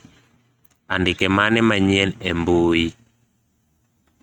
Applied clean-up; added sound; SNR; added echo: neural mask model RNNoise.